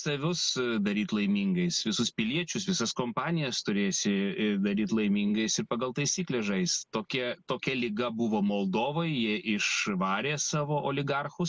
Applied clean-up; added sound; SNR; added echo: none; none; none; none.